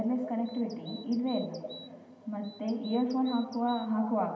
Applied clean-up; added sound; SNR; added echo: none; Bird vocalization, bird call, bird song; 19 dB; reverberation time 2.3 s.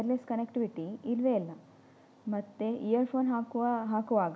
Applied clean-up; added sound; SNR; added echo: none; none; none; none.